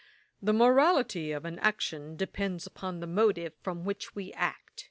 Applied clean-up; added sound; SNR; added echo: none; none; none; none.